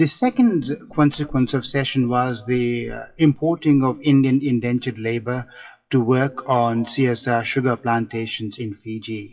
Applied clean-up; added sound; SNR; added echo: classical method WPE with log-MMSE.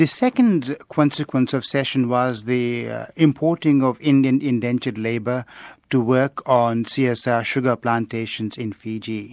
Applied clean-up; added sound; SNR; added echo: none; none; none; none.